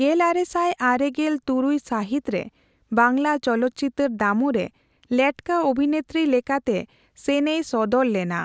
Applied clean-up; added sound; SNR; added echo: none; none; none; none.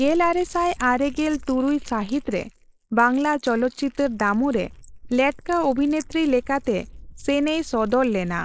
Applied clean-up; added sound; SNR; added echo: neural mask model Resemble Enhance denoiser.